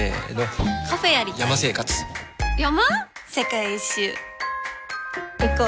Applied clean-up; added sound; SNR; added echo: none; Fire; 12 dB; none.